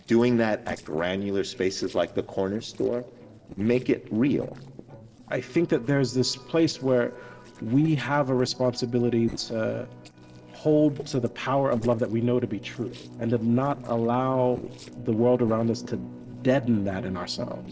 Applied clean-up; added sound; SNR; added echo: neural separator model SepFormer DNS4.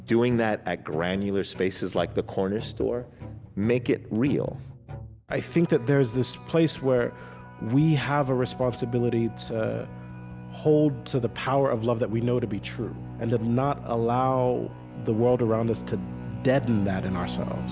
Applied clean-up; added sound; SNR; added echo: none; none; none; none.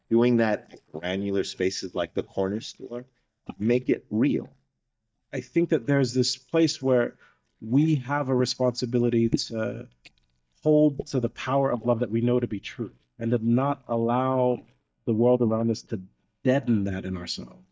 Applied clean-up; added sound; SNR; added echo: neural mask model DeepFilterNet 3.